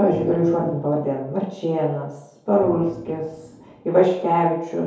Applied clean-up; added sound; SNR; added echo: none; Organ; 18 dB; reverberation time 2.3 s.